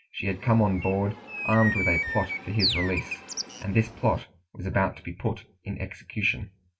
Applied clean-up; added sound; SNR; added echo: none; Bird; 5 dB; reverberation time 0.2 s.